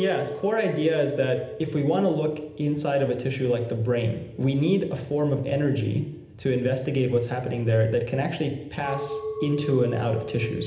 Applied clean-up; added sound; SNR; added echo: none; Chink, clink; 13 dB; reverberation time 0.8 s.